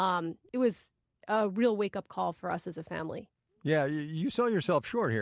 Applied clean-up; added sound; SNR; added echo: none; none; none; none.